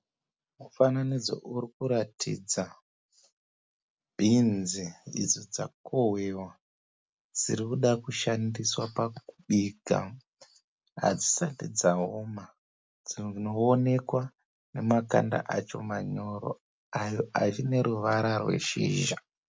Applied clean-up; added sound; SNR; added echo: none; none; none; none.